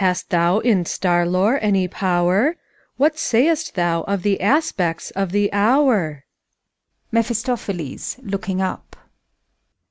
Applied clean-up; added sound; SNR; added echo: none; none; none; none.